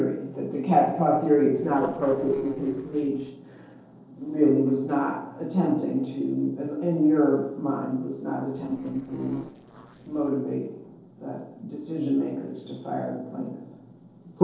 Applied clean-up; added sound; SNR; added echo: neural separator model SepFormer DNS4.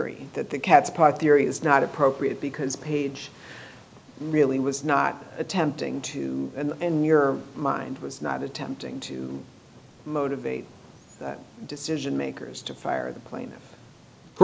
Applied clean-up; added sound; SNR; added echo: none; none; none; none.